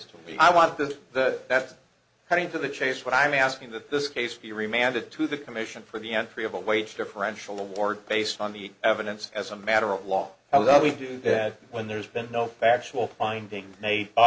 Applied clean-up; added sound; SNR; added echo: none; none; none; none.